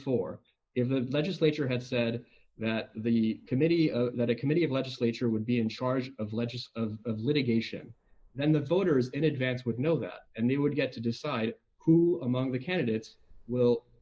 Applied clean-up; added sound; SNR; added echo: neural mask model Resemble Enhance denoiser.